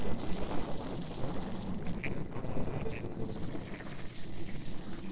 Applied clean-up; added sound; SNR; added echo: neural separator model SepFormer DNS4.